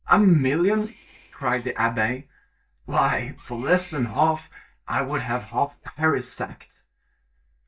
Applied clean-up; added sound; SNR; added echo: neural mask model DeepFilterNet 3.